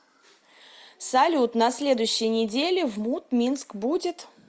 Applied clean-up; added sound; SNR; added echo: none; none; none; none.